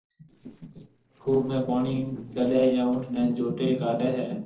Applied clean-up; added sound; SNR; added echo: neural separator model SepFormer DNS4.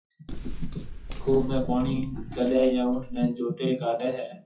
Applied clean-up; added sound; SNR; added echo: classical method WPE with log-MMSE.